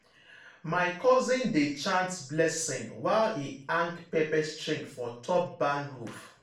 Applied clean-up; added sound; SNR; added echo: none; none; none; reverberation time 0.4 s.